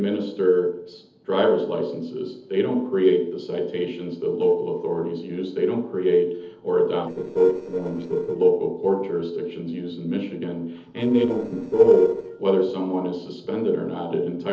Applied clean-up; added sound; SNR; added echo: neural separator model SepFormer DNS4.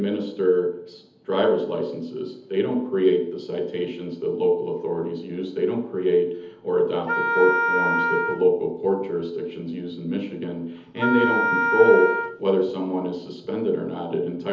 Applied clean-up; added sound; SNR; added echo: none; Wind instrument, woodwind instrument; 1 dB; reverberation time 0.8 s.